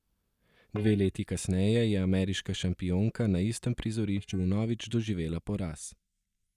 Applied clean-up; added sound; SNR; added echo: neural mask model DeepFilterNet 3.